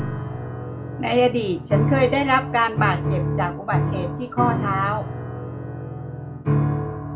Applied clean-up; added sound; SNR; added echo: none; Piano; 0 dB; reverberation time 0.3 s.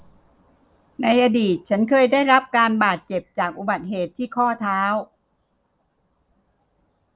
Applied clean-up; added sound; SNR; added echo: none; none; none; none.